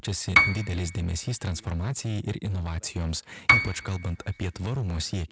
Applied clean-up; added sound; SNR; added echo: none; Piano; -2 dB; none.